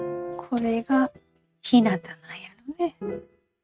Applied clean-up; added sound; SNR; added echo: neural mask model RNNoise.